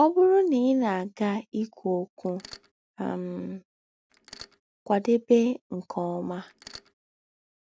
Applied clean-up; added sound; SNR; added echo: none; Mechanisms; 19 dB; none.